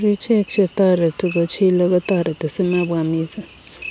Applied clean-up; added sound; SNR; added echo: none; none; none; none.